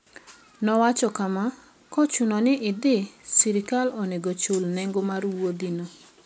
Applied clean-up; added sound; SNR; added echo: none; none; none; none.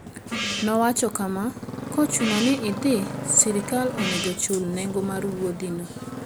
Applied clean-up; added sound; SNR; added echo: none; Gong + Motorcycle; 7 dB; none.